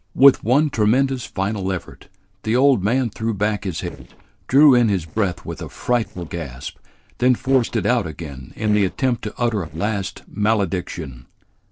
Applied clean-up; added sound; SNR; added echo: neural separator model SepFormer DNS4.